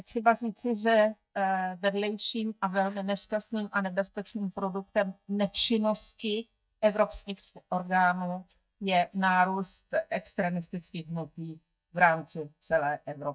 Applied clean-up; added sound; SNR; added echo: neural mask model DeepFilterNet 3.